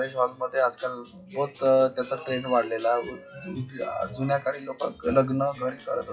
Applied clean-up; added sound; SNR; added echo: classical method WPE with log-MMSE.